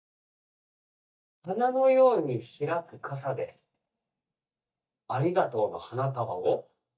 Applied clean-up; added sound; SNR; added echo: neural mask model DeepFilterNet 3.